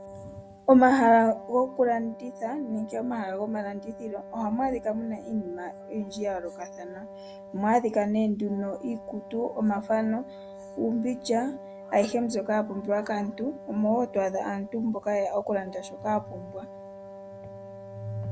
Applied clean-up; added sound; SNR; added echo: none; Wind instrument, woodwind instrument; 16 dB; none.